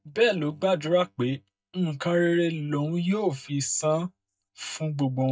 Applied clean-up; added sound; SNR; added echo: neural mask model DeepFilterNet 3.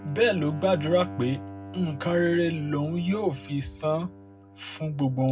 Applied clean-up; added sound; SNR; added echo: none; Bowed string instrument; 14 dB; reverberation time 0.3 s.